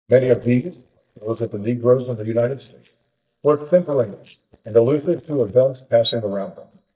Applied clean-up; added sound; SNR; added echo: neural mask model DeepFilterNet 3.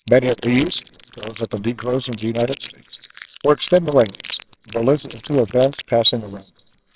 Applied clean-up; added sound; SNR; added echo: neural separator model SepFormer WHAMR!.